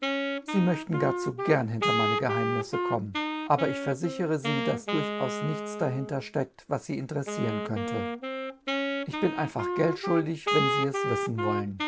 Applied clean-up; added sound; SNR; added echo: none; Wind instrument, woodwind instrument; 1 dB; none.